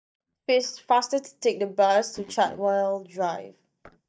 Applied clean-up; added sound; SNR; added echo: neural mask model DeepFilterNet 3.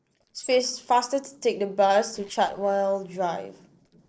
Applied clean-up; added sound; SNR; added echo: neural separator model SepFormer DNS4.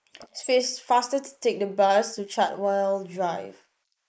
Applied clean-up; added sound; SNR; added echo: neural mask model Resemble Enhance denoiser.